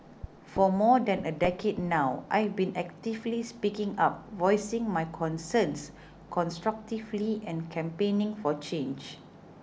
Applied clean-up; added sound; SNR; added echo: none; Microwave oven; 19 dB; none.